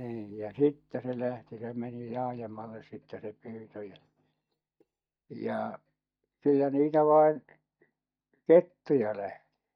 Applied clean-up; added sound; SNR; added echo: neural mask model DeepFilterNet 3.